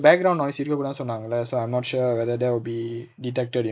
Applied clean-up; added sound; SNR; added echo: neural mask model Resemble Enhance denoiser.